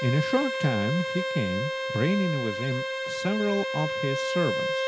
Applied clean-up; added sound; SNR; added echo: none; Bowed string instrument; 2 dB; none.